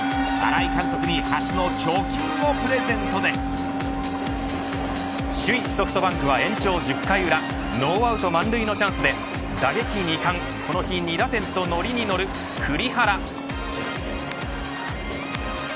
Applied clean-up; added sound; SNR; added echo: none; Musical instrument; 6 dB; none.